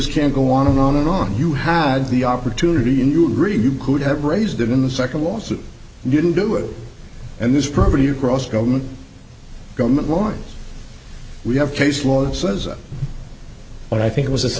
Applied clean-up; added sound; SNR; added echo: none; none; none; none.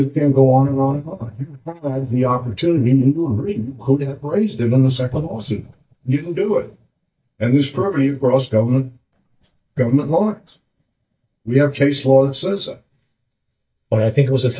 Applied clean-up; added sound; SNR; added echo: neural mask model DeepFilterNet 3.